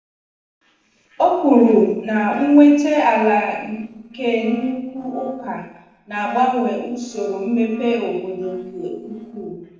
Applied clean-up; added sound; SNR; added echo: neural separator model SepFormer DNS4.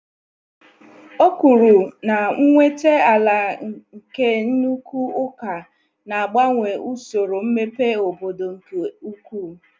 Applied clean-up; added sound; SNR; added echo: none; none; none; none.